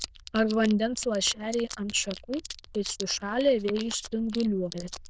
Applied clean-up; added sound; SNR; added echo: neural diffusion model UNIVERSE++.